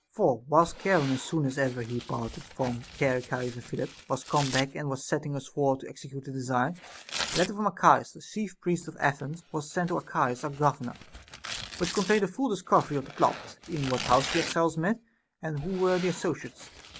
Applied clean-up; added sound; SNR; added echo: none; Tearing; 13 dB; none.